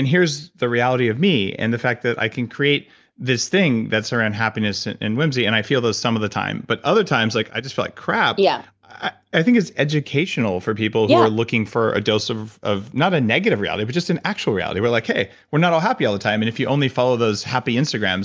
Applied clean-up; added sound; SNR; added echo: none; none; none; none.